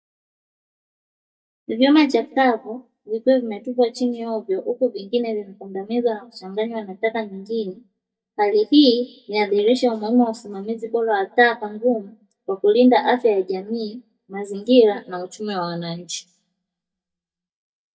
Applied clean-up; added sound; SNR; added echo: neural mask model DeepFilterNet 3.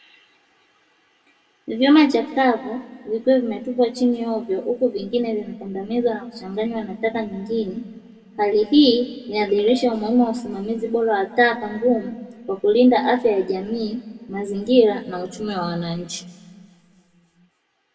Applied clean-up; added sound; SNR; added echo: none; Ringtone; 18 dB; reverberation time 1.1 s.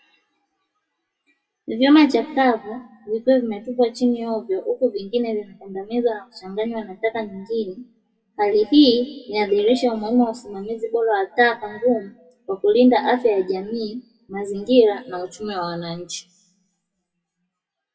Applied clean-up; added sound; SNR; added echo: classical method WPE with log-MMSE.